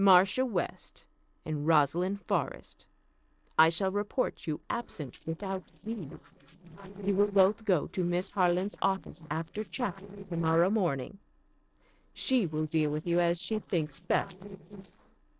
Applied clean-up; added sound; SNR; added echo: neural separator model SepFormer DNS4.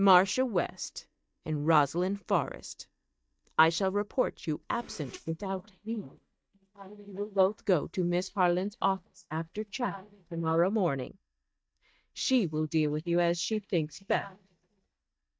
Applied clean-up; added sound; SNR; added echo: neural mask model DeepFilterNet 3.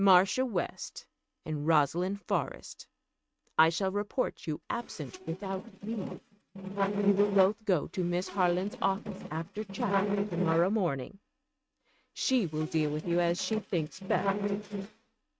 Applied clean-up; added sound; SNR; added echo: neural mask model RNNoise.